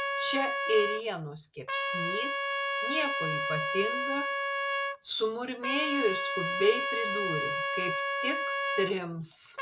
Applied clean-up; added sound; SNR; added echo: none; Trumpet; -1 dB; none.